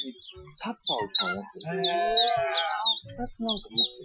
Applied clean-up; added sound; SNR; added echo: classical method Wiener filter.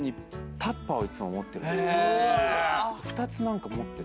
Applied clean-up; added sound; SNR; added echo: none; none; none; none.